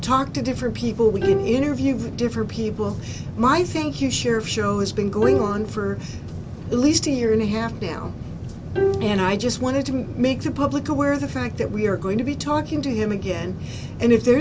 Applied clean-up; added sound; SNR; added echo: none; Bowed string instrument; 7 dB; none.